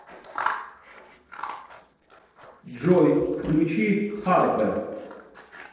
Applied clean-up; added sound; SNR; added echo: neural separator model SepFormer DNS4.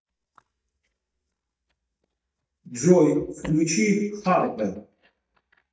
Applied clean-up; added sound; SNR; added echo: neural mask model DeepFilterNet 3.